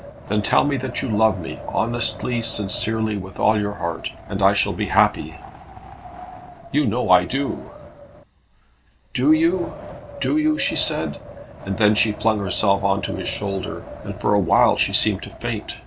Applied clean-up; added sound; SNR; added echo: none; Wind; 14 dB; reverberation time 0.2 s.